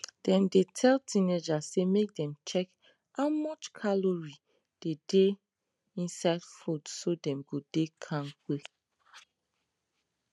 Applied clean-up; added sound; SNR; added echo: none; none; none; none.